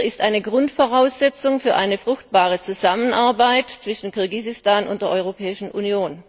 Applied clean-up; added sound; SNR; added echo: none; none; none; none.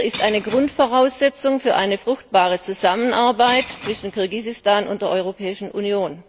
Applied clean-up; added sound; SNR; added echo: none; Shatter / Crushing; 17 dB; none.